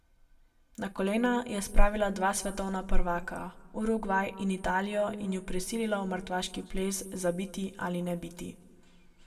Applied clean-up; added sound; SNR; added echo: none; none; none; reverberation time 0.9 s.